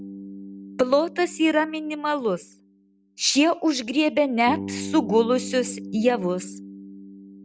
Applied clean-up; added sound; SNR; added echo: none; Bass guitar; 14 dB; none.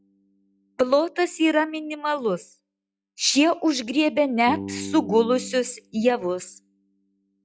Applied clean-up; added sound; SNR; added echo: classical method log-MMSE.